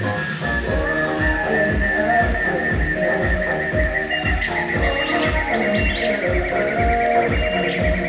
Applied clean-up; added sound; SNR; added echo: none; Rain; 4 dB; reverberation time 0.7 s.